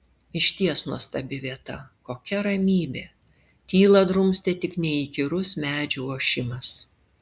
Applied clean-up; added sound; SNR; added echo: none; none; none; none.